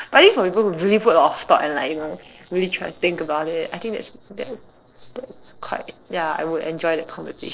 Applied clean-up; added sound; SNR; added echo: neural separator model SepFormer DNS4.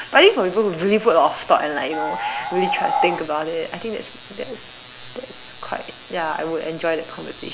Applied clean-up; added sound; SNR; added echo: none; Animal; 2 dB; none.